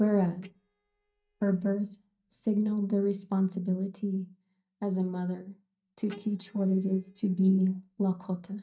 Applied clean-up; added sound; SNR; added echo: neural mask model DeepFilterNet 3.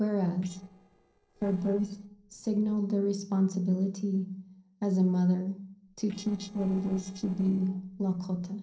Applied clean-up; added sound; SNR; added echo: neural separator model SepFormer DNS4.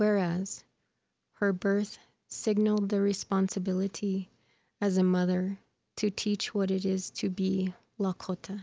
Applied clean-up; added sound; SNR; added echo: none; none; none; none.